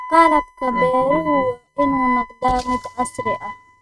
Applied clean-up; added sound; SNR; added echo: neural mask model RNNoise.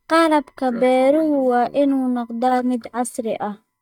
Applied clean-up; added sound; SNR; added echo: neural mask model DeepFilterNet 3.